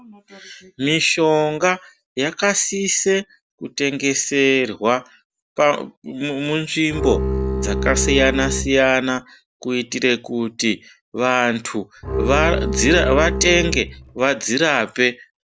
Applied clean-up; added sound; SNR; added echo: none; Bowed string instrument; 3 dB; none.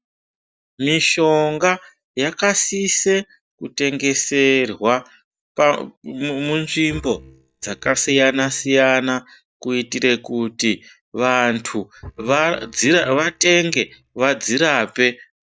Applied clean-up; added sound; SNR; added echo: neural mask model DeepFilterNet 3.